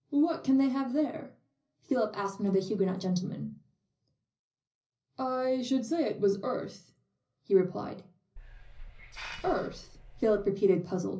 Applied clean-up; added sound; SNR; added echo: none; Hiss; 14 dB; reverberation time 0.5 s.